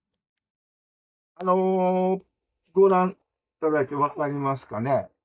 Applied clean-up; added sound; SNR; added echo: neural mask model DeepFilterNet 3.